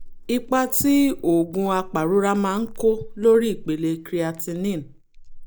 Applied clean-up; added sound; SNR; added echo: neural mask model Resemble Enhance denoiser.